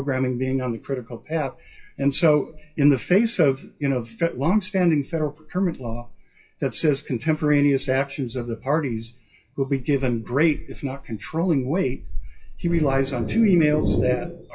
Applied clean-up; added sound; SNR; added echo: classical method WPE with log-MMSE.